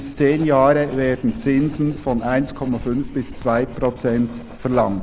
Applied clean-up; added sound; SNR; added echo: none; Writing; 15 dB; none.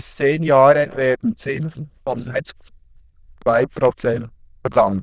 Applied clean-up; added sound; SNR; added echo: neural diffusion model UNIVERSE++.